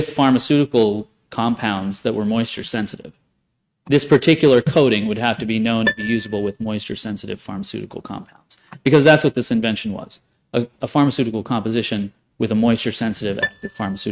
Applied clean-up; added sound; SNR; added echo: neural mask model RNNoise.